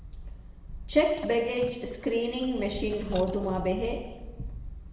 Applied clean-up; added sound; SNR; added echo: none; Squeak; 18 dB; reverberation time 1.0 s.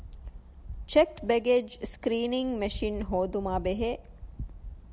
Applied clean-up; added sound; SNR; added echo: none; none; none; none.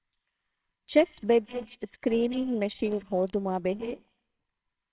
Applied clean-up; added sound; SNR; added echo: neural separator model SepFormer WHAMR!.